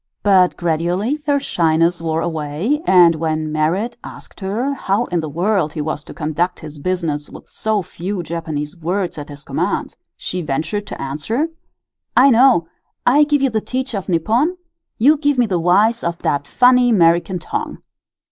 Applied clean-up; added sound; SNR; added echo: neural mask model Resemble Enhance denoiser.